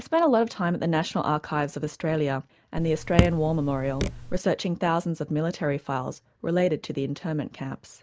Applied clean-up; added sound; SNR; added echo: none; Raindrop / Drip; 1 dB; none.